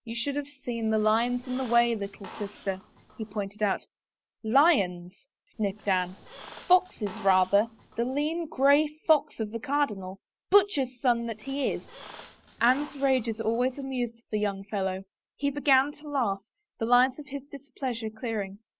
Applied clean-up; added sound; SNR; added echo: none; Squeak; 19 dB; none.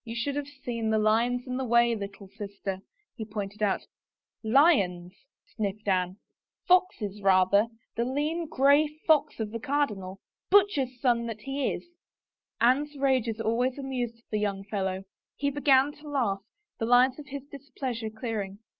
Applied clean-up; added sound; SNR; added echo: none; none; none; none.